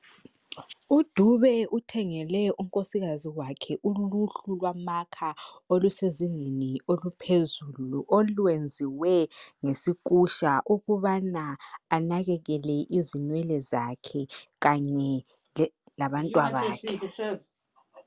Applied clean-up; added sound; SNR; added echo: none; none; none; none.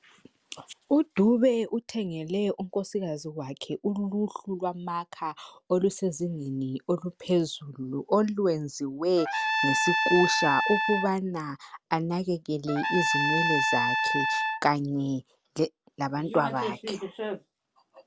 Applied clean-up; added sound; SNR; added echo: none; Trumpet; -1 dB; none.